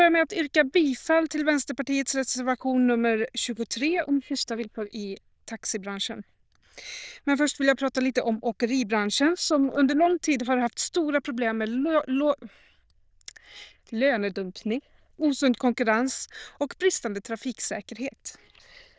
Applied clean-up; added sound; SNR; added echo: neural diffusion model UNIVERSE++.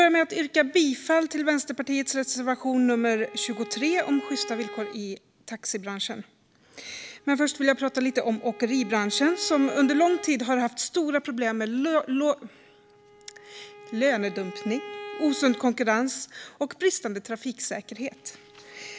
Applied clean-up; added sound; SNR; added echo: none; Bowed string instrument; 18 dB; none.